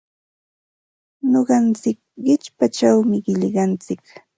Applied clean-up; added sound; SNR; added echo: none; none; none; none.